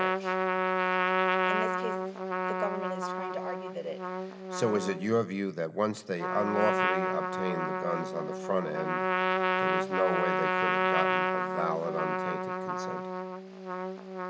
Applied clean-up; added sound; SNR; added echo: none; Trumpet; -4 dB; reverberation time 0.9 s.